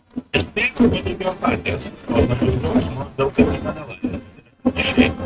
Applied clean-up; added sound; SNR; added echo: neural mask model RNNoise.